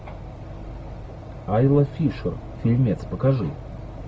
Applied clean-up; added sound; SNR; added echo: none; none; none; none.